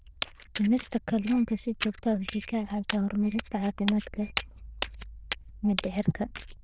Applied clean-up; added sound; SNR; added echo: neural diffusion model UNIVERSE++.